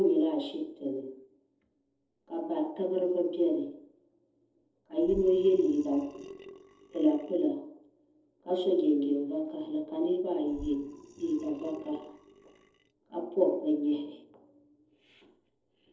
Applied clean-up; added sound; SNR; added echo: neural separator model SepFormer DNS4.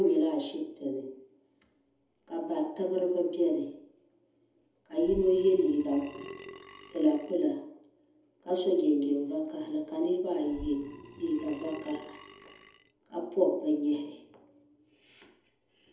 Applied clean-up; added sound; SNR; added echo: none; Burping, eructation; 16 dB; reverberation time 0.7 s.